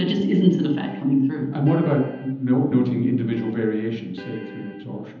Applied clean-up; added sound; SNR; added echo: none; Electric guitar; 14 dB; reverberation time 0.9 s.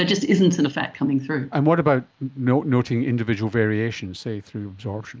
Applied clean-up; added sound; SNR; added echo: none; none; none; none.